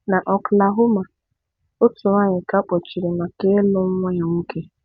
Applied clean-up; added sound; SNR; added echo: none; none; none; none.